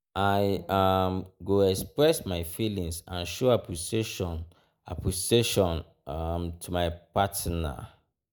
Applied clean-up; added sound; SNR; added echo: neural mask model Resemble Enhance denoiser.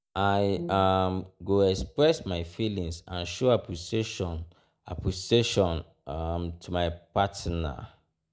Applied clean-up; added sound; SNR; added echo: none; Brass instrument; 11 dB; none.